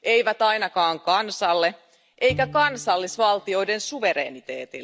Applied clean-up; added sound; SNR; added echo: none; Bowed string instrument; 18 dB; none.